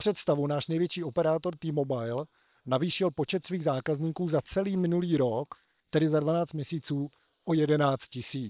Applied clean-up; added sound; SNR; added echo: neural separator model SepFormer WHAM!.